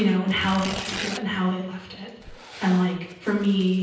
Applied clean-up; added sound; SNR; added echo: none; Tearing; 14 dB; reverberation time 0.9 s.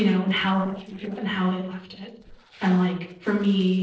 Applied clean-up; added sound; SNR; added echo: neural separator model SepFormer DNS4.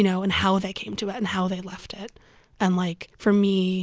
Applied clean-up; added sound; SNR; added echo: none; none; none; none.